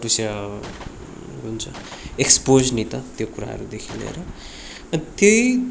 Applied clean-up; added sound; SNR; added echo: none; Gunshot, gunfire; 20 dB; none.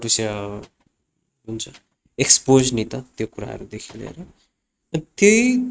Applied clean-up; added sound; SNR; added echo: neural mask model RNNoise.